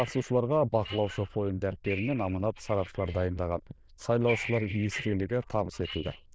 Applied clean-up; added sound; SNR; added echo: neural diffusion model UNIVERSE++.